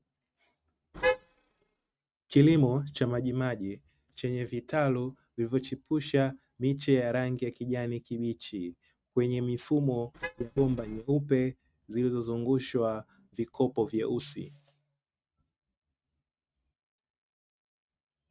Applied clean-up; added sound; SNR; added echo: neural mask model RNNoise.